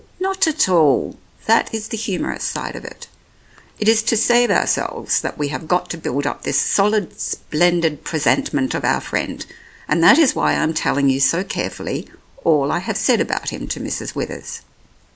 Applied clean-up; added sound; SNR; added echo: none; none; none; none.